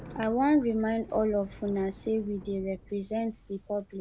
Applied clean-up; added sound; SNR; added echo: none; Bicycle; 19 dB; none.